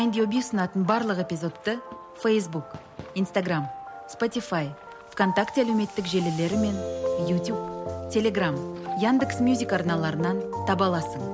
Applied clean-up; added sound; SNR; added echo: none; none; none; none.